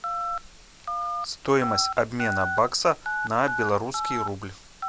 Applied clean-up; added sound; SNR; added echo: none; Telephone; 4 dB; none.